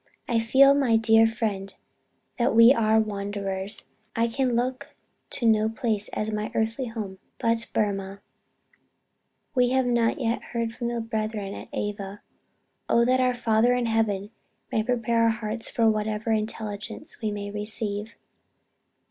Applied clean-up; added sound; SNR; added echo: none; none; none; none.